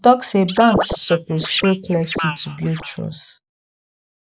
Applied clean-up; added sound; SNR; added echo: neural mask model Resemble Enhance denoiser.